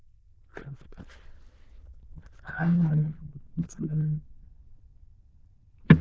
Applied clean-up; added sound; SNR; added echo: neural diffusion model UNIVERSE++.